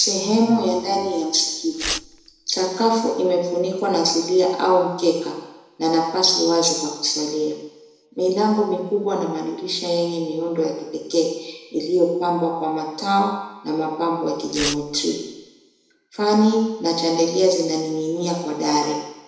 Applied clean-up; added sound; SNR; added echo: none; Tearing; 11 dB; reverberation time 1.0 s.